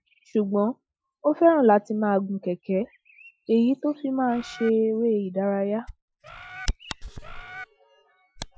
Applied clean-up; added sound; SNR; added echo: classical method Wiener filter.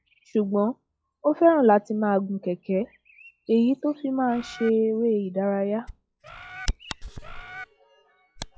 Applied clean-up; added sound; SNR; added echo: classical method log-MMSE.